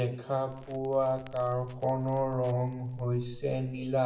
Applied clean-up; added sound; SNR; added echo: none; Crackle; 19 dB; reverberation time 0.7 s.